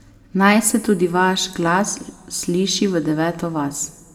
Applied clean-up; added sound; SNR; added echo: none; none; none; reverberation time 1.3 s.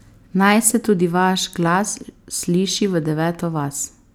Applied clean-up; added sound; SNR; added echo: none; none; none; none.